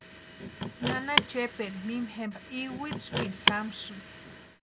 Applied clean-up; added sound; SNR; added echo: none; Car; -2 dB; none.